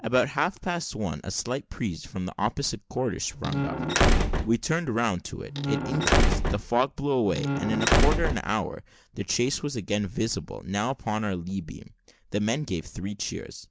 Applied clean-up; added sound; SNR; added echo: none; Slam; -5 dB; none.